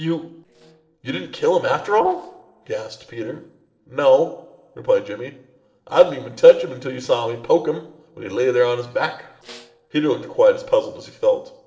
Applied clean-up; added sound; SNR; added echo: neural separator model SepFormer DNS4.